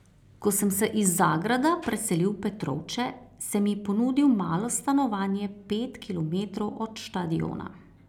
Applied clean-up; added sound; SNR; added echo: none; none; none; none.